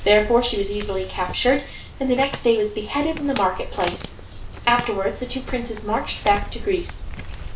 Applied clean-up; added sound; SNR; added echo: none; Walk, footsteps; 8 dB; reverberation time 0.2 s.